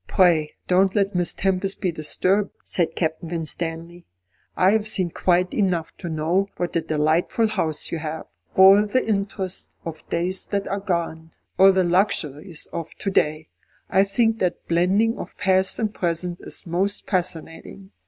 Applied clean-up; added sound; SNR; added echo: none; none; none; none.